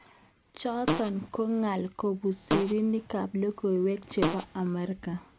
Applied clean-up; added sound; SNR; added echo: none; Fart; 2 dB; none.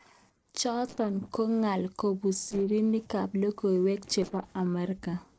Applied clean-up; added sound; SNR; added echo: neural separator model SepFormer DNS4.